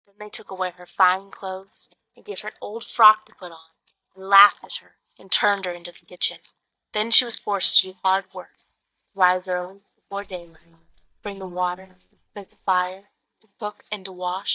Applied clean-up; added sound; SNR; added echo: neural mask model DeepFilterNet 3.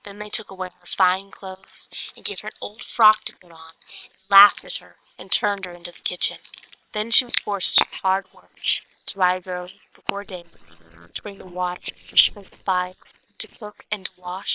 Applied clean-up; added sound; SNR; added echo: neural separator model SepFormer WHAM!.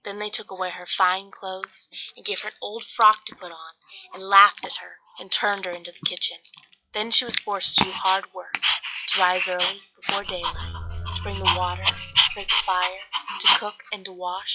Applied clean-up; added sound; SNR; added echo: classical method log-MMSE.